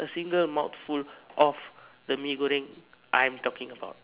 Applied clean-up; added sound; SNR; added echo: none; none; none; none.